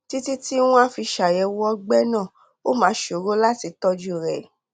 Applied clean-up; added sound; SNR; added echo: none; none; none; none.